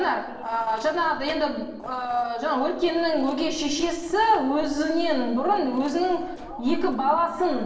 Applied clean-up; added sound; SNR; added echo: neural separator model SepFormer DNS4.